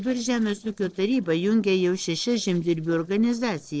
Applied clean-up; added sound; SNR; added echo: neural separator model SepFormer DNS4.